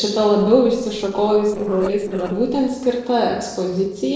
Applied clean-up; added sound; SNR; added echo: neural separator model SepFormer DNS4.